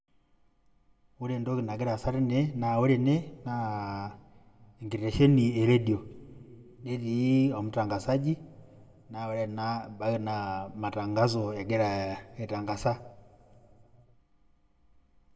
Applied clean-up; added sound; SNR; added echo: none; none; none; reverberation time 1.1 s.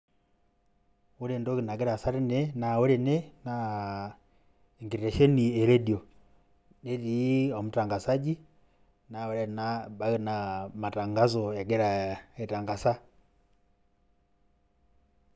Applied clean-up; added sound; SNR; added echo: none; none; none; none.